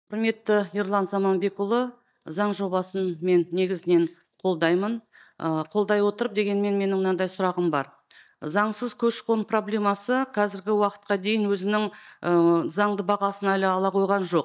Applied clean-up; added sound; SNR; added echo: neural mask model DeepFilterNet 3.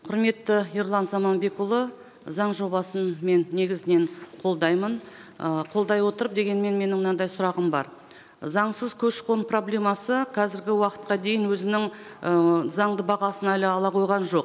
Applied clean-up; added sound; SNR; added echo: neural mask model Resemble Enhance denoiser.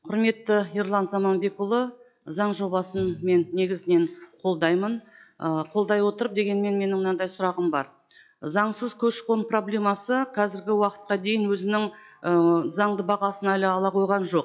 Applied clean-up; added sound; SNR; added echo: classical method log-MMSE.